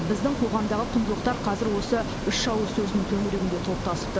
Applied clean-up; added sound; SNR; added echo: none; Ocean; 4 dB; none.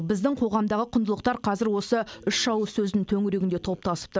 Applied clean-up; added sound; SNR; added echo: none; none; none; none.